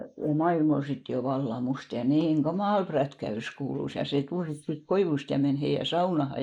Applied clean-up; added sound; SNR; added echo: neural mask model Resemble Enhance denoiser.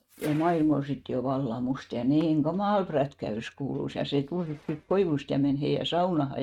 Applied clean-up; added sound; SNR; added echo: neural mask model RNNoise.